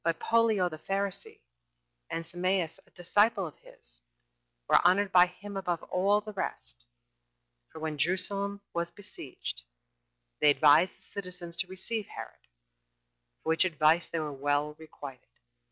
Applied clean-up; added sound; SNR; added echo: none; none; none; none.